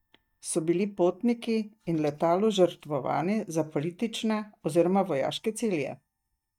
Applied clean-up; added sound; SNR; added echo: neural mask model DeepFilterNet 3.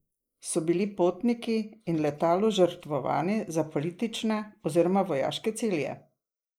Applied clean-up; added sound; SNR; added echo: neural mask model Resemble Enhance denoiser.